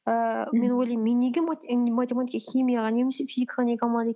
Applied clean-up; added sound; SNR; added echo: none; none; none; none.